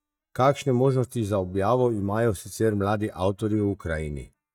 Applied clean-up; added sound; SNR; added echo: neural mask model DeepFilterNet 3.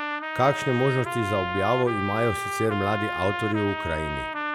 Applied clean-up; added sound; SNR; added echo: none; Trumpet; 4 dB; none.